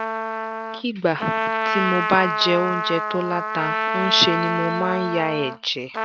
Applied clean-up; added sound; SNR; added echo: none; Trumpet; 1 dB; none.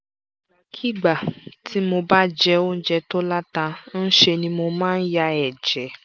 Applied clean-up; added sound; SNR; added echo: none; none; none; none.